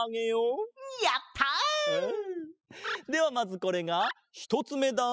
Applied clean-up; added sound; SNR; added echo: classical method spectral subtraction.